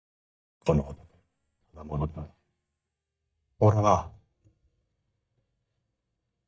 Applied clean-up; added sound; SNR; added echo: neural mask model DeepFilterNet 3.